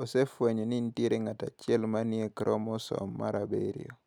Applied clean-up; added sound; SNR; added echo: none; none; none; none.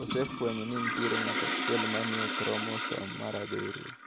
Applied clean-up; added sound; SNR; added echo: none; Toilet flush; -2 dB; none.